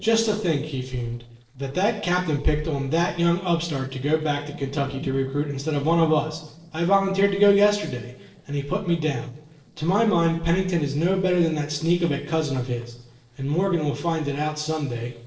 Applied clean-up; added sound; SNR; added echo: neural separator model SepFormer DNS4.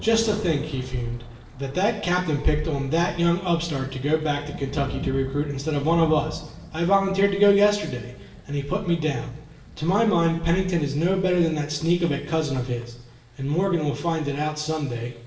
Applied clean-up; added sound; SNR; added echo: none; Thunder; 16 dB; reverberation time 0.9 s.